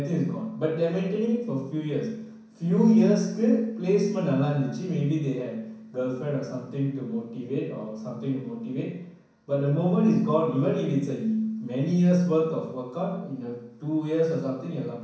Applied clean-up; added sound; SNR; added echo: none; none; none; reverberation time 0.6 s.